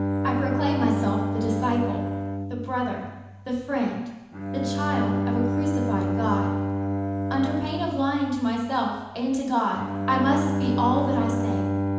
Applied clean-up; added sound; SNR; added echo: none; Bowed string instrument; 0 dB; reverberation time 1.1 s.